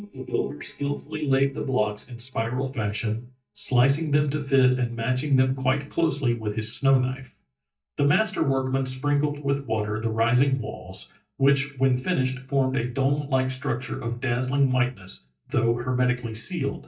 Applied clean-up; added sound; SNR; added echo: neural mask model DeepFilterNet 3.